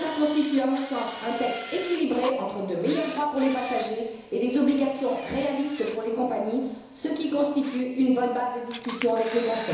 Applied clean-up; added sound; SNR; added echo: none; Camera; 11 dB; reverberation time 1.0 s.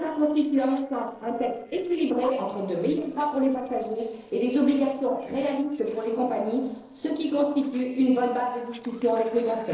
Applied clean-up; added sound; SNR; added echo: neural separator model SepFormer DNS4.